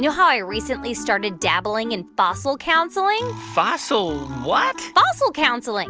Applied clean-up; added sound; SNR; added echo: none; none; none; none.